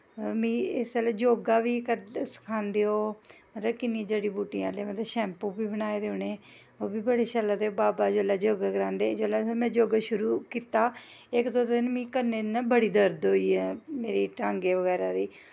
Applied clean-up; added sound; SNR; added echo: none; none; none; none.